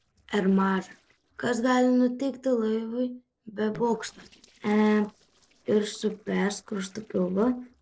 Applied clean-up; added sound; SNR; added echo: neural separator model SepFormer DNS4.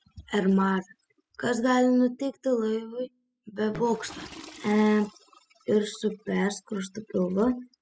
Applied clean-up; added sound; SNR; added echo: classical method spectral subtraction.